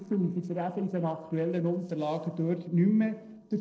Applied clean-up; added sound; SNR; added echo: neural separator model SepFormer DNS4.